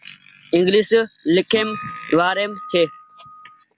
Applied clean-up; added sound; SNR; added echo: none; Acoustic guitar; 15 dB; none.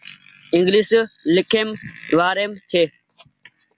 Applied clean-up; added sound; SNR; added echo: none; none; none; none.